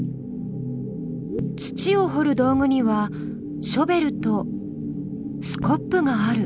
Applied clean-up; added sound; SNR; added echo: none; none; none; none.